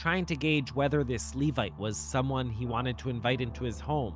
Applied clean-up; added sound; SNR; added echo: none; none; none; none.